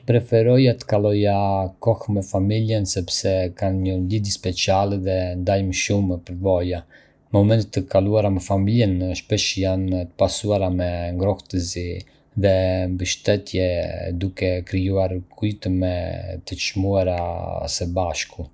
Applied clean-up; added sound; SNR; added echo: none; none; none; none.